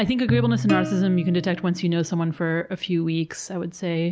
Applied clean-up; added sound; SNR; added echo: none; Bowed string instrument + Plucked string instrument; 7 dB; none.